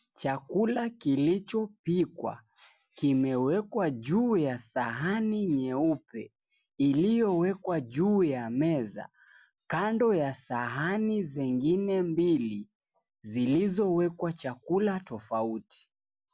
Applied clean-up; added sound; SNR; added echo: none; none; none; none.